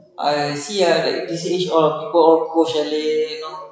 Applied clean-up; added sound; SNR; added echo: classical method WPE with log-MMSE.